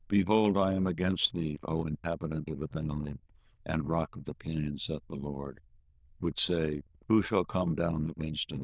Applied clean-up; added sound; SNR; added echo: neural diffusion model UNIVERSE++.